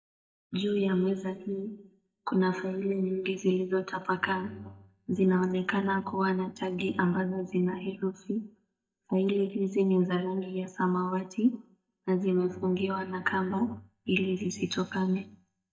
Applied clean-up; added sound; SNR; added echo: neural mask model DeepFilterNet 3.